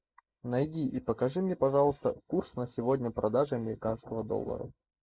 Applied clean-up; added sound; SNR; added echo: neural mask model Resemble Enhance denoiser.